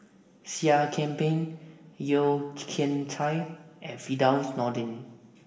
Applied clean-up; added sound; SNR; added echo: none; none; none; reverberation time 1.1 s.